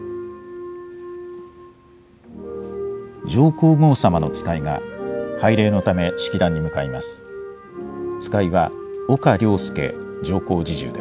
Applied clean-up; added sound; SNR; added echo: none; none; none; none.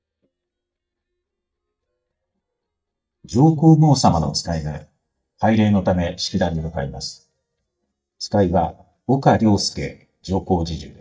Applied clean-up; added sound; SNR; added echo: neural mask model DeepFilterNet 3.